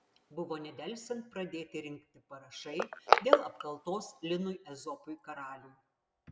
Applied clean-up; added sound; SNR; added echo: none; Crushing; -4 dB; none.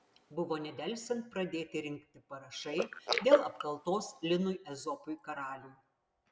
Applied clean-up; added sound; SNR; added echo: neural mask model Resemble Enhance denoiser.